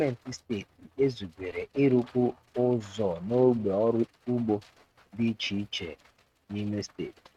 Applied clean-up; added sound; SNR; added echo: neural mask model RNNoise.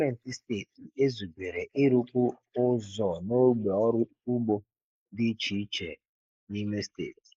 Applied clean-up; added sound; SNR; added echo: neural mask model Resemble Enhance denoiser.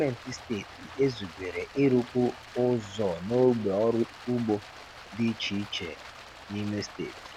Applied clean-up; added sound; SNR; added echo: none; Stream; 16 dB; none.